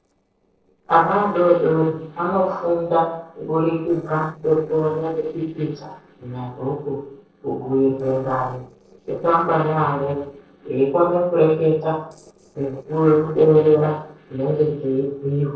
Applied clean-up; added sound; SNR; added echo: neural separator model SepFormer DNS4.